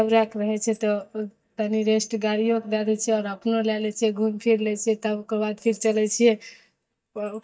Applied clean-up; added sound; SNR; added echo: neural mask model DeepFilterNet 3.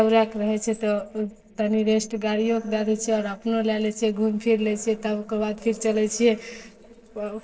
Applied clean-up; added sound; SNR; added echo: neural separator model SepFormer DNS4.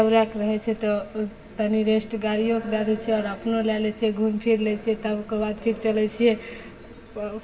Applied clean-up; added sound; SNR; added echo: none; Chime; 19 dB; reverberation time 1.5 s.